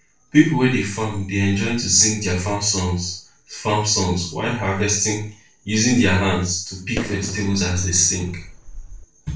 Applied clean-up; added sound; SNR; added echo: neural separator model SepFormer DNS4.